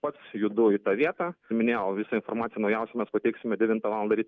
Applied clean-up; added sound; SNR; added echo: none; none; none; none.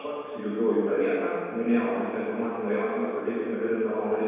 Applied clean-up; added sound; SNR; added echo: none; none; none; reverberation time 1.9 s.